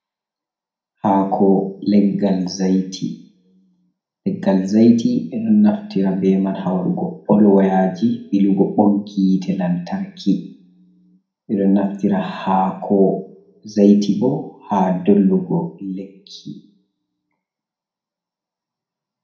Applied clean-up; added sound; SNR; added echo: none; none; none; reverberation time 0.5 s.